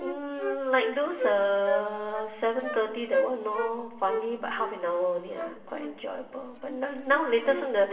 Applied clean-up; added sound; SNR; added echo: none; Wind instrument, woodwind instrument; 7 dB; reverberation time 1.0 s.